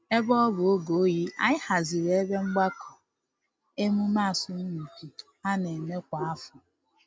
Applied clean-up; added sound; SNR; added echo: none; none; none; none.